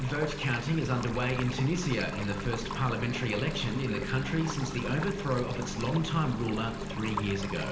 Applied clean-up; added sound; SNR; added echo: none; Stream; 9 dB; reverberation time 0.9 s.